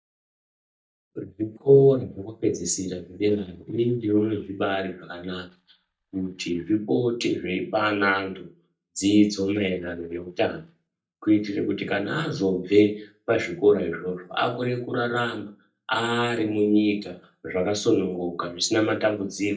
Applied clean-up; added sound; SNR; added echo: neural mask model DeepFilterNet 3.